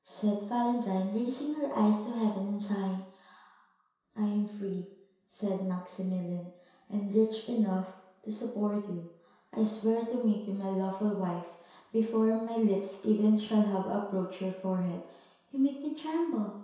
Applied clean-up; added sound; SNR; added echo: none; none; none; reverberation time 0.7 s.